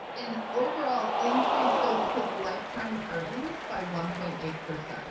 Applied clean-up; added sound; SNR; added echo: none; Cheering; -2 dB; reverberation time 0.6 s.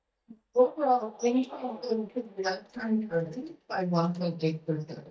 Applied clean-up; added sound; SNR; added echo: neural mask model DeepFilterNet 3.